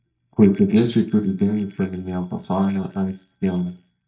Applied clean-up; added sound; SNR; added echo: neural mask model DeepFilterNet 3.